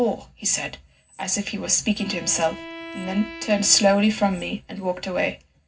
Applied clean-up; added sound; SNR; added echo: none; Bowed string instrument; 16 dB; reverberation time 0.4 s.